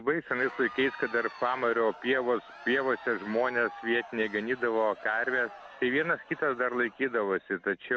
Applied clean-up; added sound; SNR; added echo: none; Crowd; 18 dB; none.